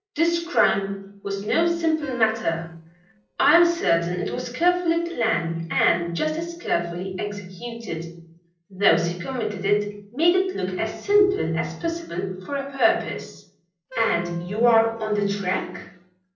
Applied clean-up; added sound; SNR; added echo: neural separator model SepFormer DNS4.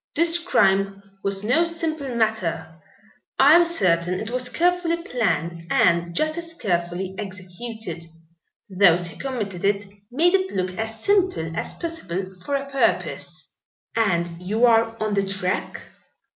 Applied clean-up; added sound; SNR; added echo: none; none; none; none.